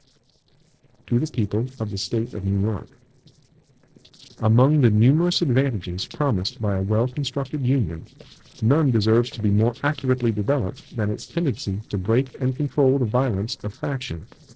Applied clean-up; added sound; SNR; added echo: neural separator model SepFormer DNS4.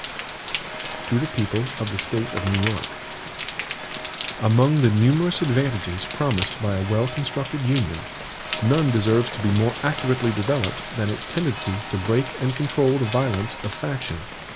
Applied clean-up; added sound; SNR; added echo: none; Rain; 7 dB; none.